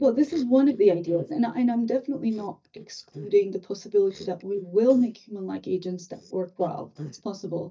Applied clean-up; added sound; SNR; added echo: neural mask model DeepFilterNet 3.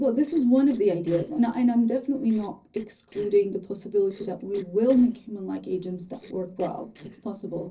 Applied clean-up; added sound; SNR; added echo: neural separator model SepFormer DNS4.